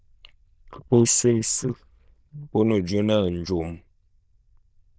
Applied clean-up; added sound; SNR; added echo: neural diffusion model UNIVERSE++.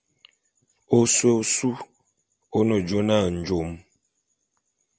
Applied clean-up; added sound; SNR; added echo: none; none; none; none.